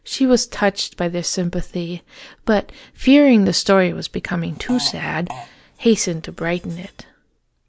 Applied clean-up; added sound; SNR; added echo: none; Fart; 17 dB; none.